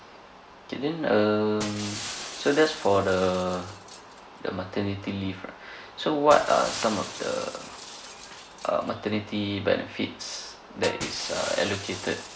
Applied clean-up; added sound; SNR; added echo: none; Snare drum + Shatter; 13 dB; none.